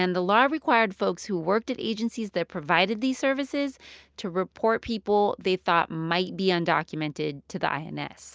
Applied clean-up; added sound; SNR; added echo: none; none; none; none.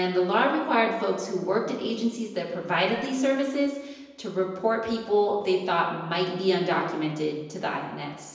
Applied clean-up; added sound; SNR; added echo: none; Meow; 18 dB; reverberation time 1.0 s.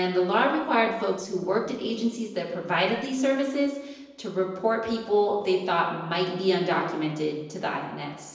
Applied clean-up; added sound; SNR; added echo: neural separator model SepFormer DNS4.